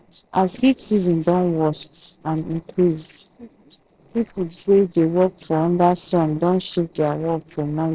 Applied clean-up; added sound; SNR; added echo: neural separator model SepFormer DNS4.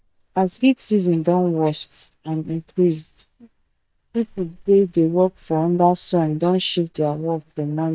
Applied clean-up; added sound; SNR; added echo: neural mask model DeepFilterNet 3.